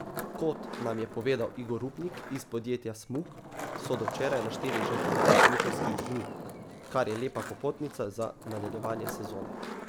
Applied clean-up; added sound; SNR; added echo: none; Skateboard; -2 dB; none.